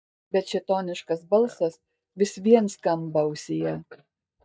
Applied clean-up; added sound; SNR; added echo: neural mask model DeepFilterNet 3.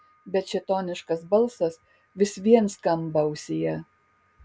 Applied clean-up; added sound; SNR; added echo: none; none; none; none.